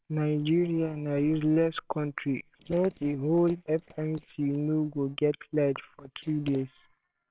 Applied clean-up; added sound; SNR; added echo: neural separator model SepFormer WHAMR!.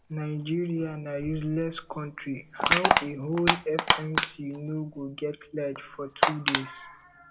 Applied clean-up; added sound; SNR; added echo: none; Crushing; -1 dB; reverberation time 0.5 s.